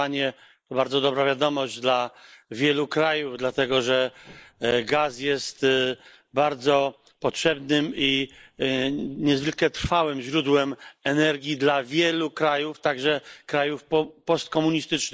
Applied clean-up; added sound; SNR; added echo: neural mask model Resemble Enhance denoiser.